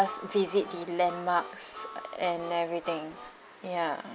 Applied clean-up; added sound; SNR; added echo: none; Harmonica; 14 dB; none.